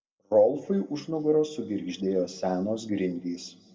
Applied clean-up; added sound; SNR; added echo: none; none; none; reverberation time 1.2 s.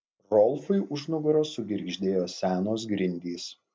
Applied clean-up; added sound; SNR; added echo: none; none; none; none.